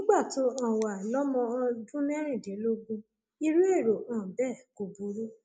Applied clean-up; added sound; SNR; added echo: neural mask model Resemble Enhance denoiser.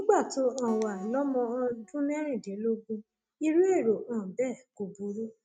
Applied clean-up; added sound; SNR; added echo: neural mask model RNNoise.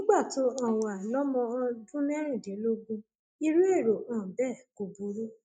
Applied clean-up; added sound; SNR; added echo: neural mask model DeepFilterNet 3.